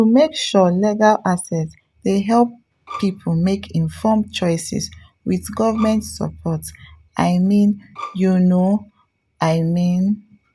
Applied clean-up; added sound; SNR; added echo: none; Bowed string instrument; 17 dB; none.